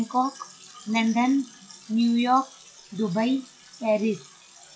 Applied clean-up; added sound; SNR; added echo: classical method WPE with log-MMSE.